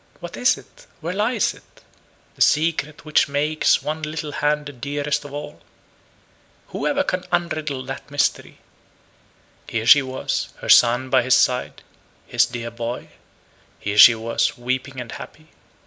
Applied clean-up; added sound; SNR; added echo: none; none; none; none.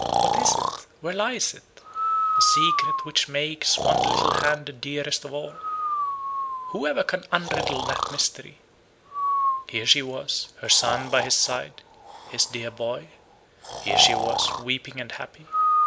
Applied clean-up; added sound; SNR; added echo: none; Breathing; 0 dB; none.